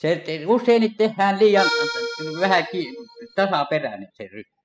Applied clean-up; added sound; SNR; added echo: classical method spectral subtraction.